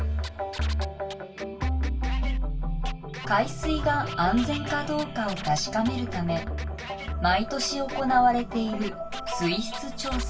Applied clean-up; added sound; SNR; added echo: none; Scratching (performance technique); 16 dB; reverberation time 0.2 s.